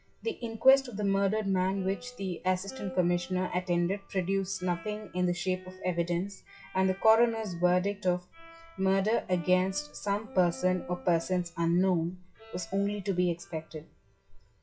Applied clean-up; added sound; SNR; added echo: classical method WPE with log-MMSE.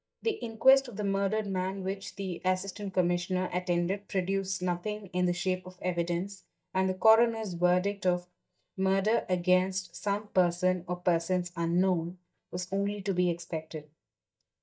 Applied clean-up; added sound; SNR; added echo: neural mask model DeepFilterNet 3.